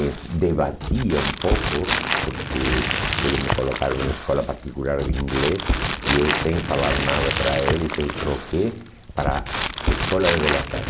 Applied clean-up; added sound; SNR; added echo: none; Crumpling, crinkling; 1 dB; none.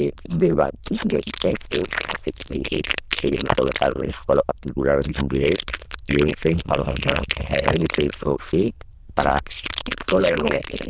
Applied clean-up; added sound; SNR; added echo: neural diffusion model UNIVERSE++.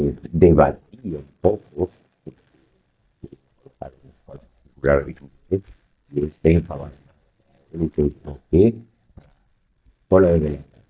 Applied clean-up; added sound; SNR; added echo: neural mask model DeepFilterNet 3.